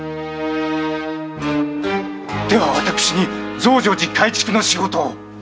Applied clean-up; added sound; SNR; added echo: none; none; none; none.